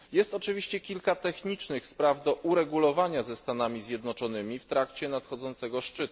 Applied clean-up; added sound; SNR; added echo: none; none; none; none.